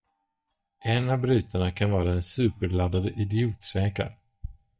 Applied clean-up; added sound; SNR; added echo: neural mask model DeepFilterNet 3.